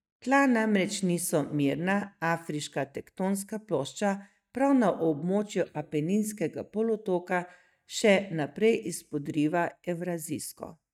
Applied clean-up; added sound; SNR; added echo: neural mask model DeepFilterNet 3.